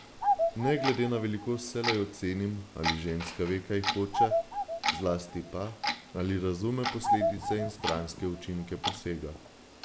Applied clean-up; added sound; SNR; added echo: none; Bird vocalization, bird call, bird song + Clock; 1 dB; none.